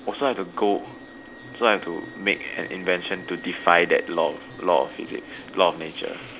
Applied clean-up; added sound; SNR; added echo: none; Boat, Water vehicle + Wind instrument, woodwind instrument; 17 dB; none.